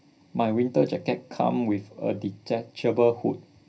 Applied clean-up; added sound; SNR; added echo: none; none; none; reverberation time 0.4 s.